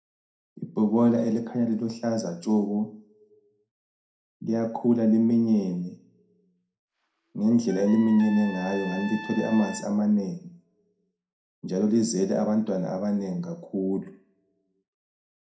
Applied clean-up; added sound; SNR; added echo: none; Trumpet; 15 dB; reverberation time 0.4 s.